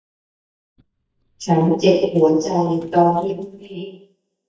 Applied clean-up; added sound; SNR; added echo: neural mask model DeepFilterNet 3.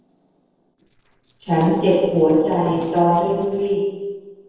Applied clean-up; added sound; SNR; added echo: neural separator model SepFormer DNS4.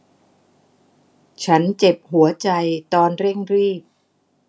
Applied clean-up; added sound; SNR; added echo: none; none; none; none.